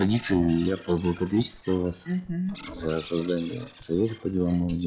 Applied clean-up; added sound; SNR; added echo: classical method log-MMSE.